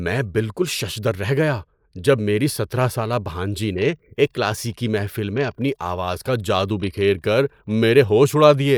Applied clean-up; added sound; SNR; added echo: neural mask model Resemble Enhance denoiser.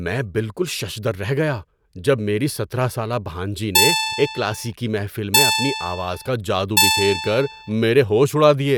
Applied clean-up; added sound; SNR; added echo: none; Guitar; 0 dB; none.